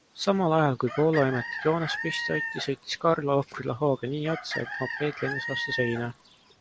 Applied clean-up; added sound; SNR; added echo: none; Chicken, rooster; 9 dB; none.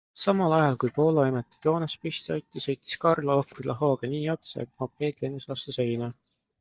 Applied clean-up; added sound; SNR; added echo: neural mask model DeepFilterNet 3.